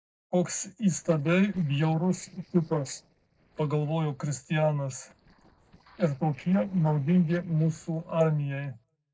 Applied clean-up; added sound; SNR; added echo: neural separator model SepFormer DNS4.